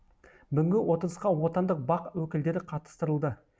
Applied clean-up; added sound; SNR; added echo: none; none; none; none.